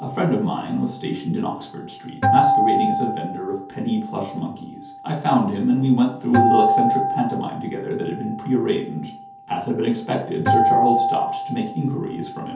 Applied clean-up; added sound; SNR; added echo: none; Acoustic guitar; 1 dB; reverberation time 0.5 s.